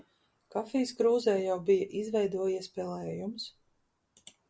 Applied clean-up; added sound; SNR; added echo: none; none; none; none.